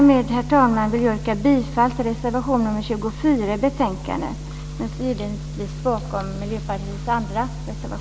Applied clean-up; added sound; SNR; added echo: none; none; none; none.